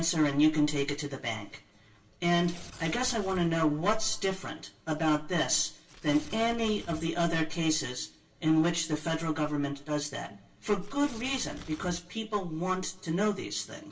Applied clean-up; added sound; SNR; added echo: none; Tearing; 17 dB; reverberation time 0.2 s.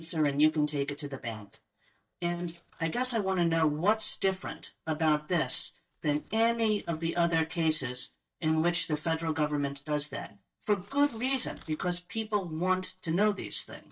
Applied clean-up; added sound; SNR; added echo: neural mask model DeepFilterNet 3.